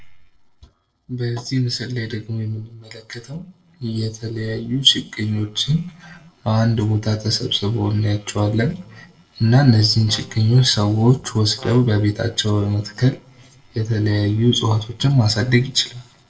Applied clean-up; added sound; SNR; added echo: neural separator model SepFormer DNS4.